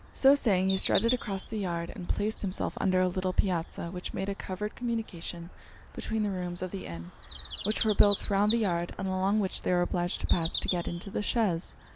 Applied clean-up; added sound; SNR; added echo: none; Bird vocalization, bird call, bird song; 8 dB; none.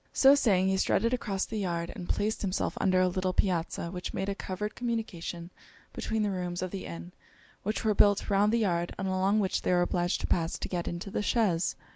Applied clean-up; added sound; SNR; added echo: none; none; none; none.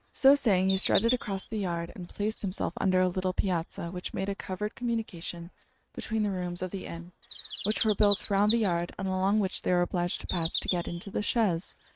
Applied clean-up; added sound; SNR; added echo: neural mask model RNNoise.